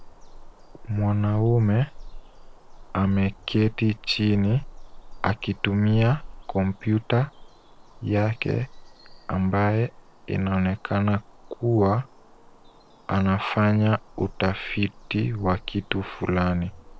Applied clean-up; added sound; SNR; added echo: none; Bird vocalization, bird call, bird song; 17 dB; none.